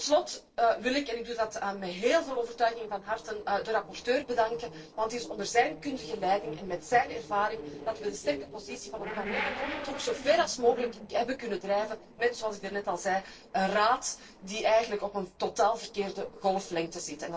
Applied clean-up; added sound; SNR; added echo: neural separator model SepFormer DNS4.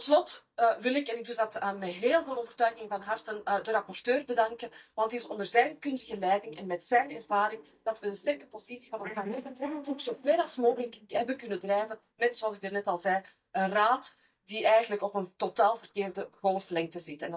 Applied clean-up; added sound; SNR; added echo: neural mask model DeepFilterNet 3.